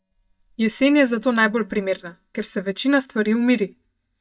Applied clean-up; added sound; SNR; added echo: neural mask model DeepFilterNet 3.